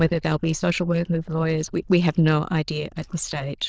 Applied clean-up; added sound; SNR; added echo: neural diffusion model UNIVERSE++.